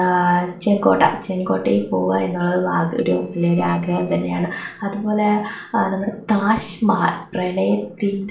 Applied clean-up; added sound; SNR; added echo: neural separator model SepFormer DNS4.